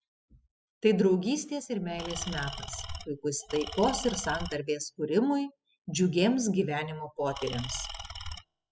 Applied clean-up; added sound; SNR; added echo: classical method spectral subtraction.